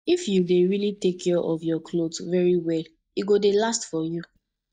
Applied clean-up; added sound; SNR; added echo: neural mask model DeepFilterNet 3.